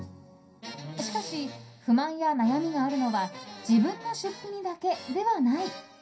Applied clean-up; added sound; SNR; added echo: none; none; none; reverberation time 0.3 s.